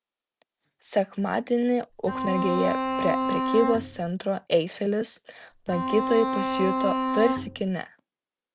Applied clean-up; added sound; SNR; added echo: none; Bowed string instrument; 1 dB; none.